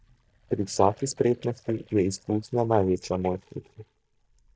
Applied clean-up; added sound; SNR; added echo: neural mask model DeepFilterNet 3.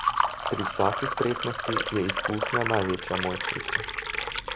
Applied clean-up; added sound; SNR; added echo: none; Liquid; -1 dB; none.